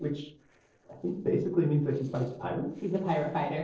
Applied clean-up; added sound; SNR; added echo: neural separator model SepFormer DNS4.